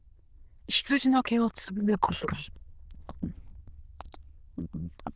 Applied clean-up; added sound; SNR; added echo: neural diffusion model UNIVERSE++.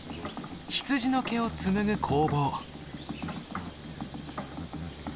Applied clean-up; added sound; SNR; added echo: none; Insect; 11 dB; none.